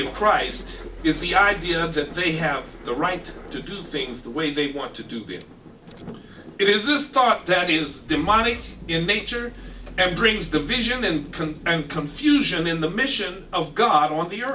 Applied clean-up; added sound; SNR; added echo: none; Thunder + Rattle / Engine starting / Car; 16 dB; none.